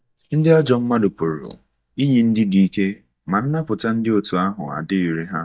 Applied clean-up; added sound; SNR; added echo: neural mask model DeepFilterNet 3.